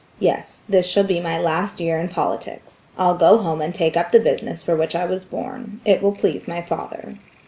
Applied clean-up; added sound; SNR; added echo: none; none; none; none.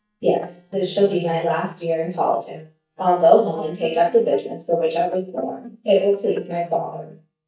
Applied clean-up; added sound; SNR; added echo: neural mask model DeepFilterNet 3.